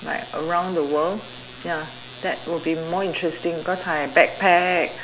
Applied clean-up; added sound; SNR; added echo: none; none; none; none.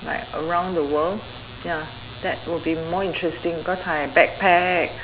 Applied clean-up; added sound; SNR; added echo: none; Rain; 19 dB; none.